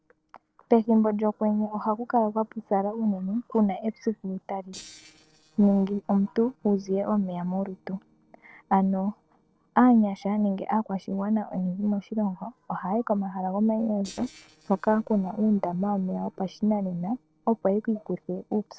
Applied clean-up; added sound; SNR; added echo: neural separator model SepFormer DNS4.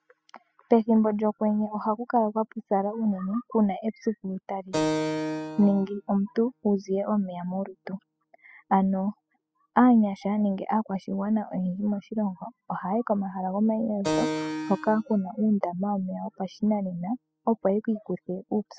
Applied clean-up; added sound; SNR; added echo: classical method spectral subtraction.